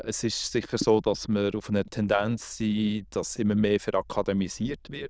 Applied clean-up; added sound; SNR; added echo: neural diffusion model UNIVERSE++.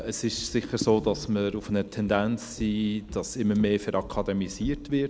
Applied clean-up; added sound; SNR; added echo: none; Walk, footsteps; 17 dB; none.